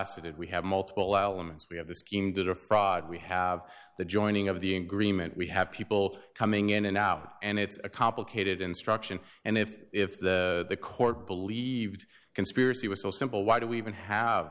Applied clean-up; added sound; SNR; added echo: none; none; none; none.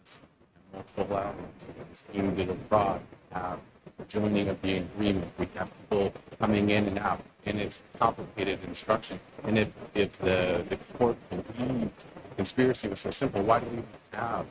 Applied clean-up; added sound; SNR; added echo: neural mask model RNNoise.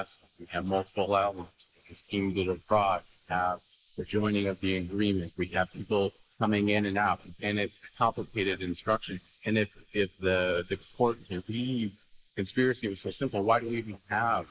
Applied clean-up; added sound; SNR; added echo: neural mask model Resemble Enhance denoiser.